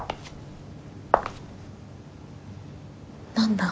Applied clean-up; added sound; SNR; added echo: none; none; none; none.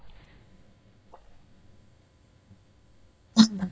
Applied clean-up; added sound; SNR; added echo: neural mask model DeepFilterNet 3.